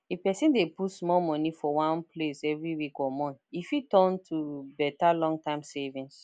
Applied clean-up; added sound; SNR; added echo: none; none; none; none.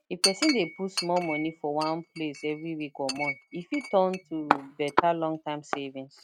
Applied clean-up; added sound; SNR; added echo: neural mask model RNNoise.